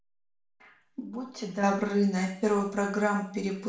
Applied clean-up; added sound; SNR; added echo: none; none; none; reverberation time 0.6 s.